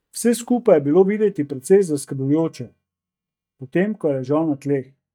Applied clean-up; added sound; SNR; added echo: neural mask model DeepFilterNet 3.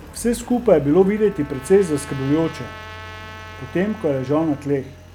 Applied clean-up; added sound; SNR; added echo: none; Trumpet + Engine; 16 dB; none.